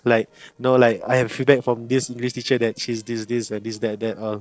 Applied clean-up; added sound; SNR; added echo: neural separator model SepFormer DNS4.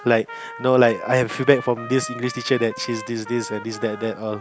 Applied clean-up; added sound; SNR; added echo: none; Trumpet; 15 dB; none.